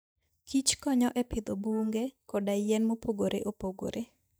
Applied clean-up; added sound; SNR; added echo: neural mask model DeepFilterNet 3.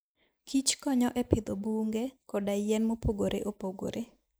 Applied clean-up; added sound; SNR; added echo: neural mask model Resemble Enhance denoiser.